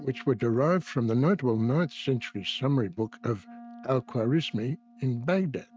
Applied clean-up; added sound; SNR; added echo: neural mask model RNNoise.